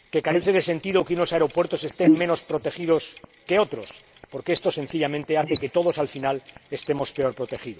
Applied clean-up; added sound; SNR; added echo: neural mask model Resemble Enhance denoiser.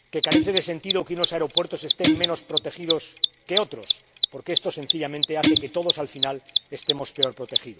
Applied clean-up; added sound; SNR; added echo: none; Guitar + Mechanisms; -4 dB; none.